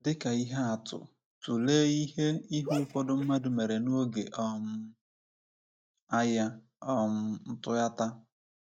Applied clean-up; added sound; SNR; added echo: neural mask model DeepFilterNet 3.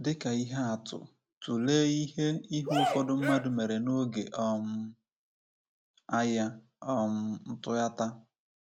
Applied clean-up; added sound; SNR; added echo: none; Cheering; 1 dB; none.